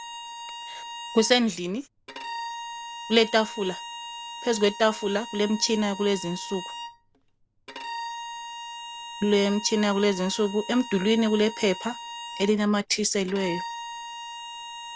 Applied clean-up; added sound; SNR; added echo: none; Bowed string instrument; 11 dB; none.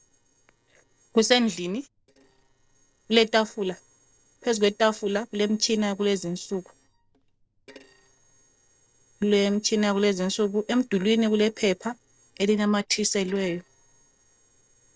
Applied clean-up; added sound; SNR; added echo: neural separator model SepFormer DNS4.